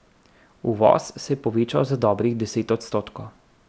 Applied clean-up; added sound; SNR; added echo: none; none; none; none.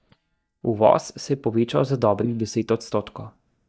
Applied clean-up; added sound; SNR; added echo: neural mask model DeepFilterNet 3.